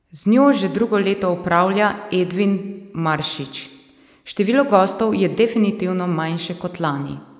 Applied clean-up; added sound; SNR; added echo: none; none; none; none.